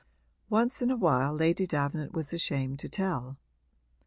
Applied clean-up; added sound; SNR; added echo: none; none; none; none.